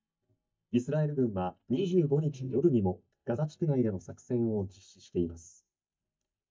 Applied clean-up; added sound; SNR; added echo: neural mask model DeepFilterNet 3.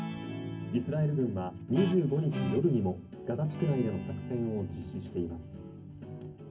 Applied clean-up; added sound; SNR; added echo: none; Guitar; 8 dB; reverberation time 0.3 s.